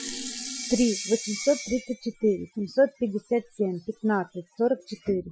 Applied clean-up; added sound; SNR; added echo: classical method Wiener filter.